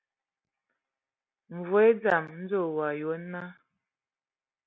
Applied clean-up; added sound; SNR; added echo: none; none; none; none.